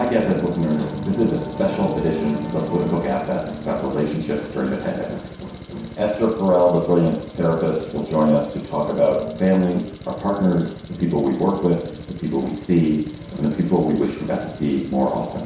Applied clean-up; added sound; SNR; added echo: none; Engine; 18 dB; reverberation time 0.7 s.